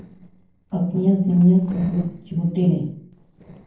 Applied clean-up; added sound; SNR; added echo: neural separator model SepFormer DNS4.